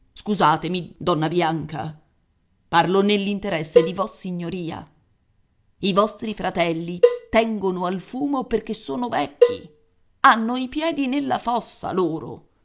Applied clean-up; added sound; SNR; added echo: none; Cowbell; 0 dB; none.